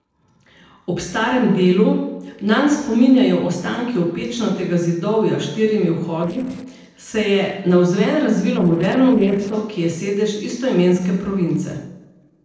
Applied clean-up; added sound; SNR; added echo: neural separator model SepFormer DNS4.